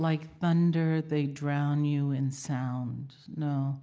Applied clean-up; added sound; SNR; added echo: none; none; none; none.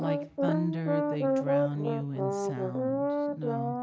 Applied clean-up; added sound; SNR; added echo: none; Brass instrument; -4 dB; none.